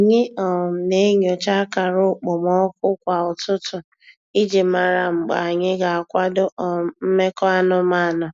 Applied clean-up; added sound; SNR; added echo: none; none; none; none.